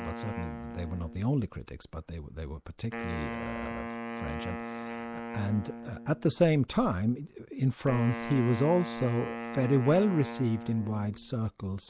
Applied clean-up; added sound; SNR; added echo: none; Wind instrument, woodwind instrument; 10 dB; none.